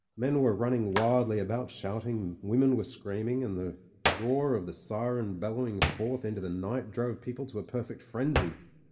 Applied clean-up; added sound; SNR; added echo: none; Hands; 8 dB; reverberation time 1.4 s.